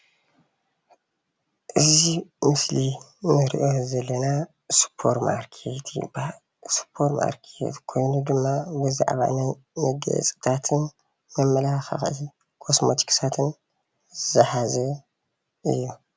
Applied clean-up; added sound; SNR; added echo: none; none; none; none.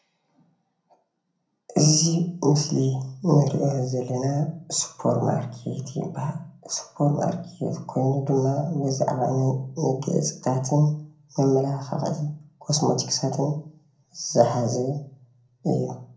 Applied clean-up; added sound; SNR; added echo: none; none; none; reverberation time 0.6 s.